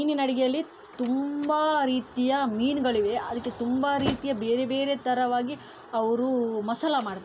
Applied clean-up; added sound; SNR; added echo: none; Slam; 17 dB; none.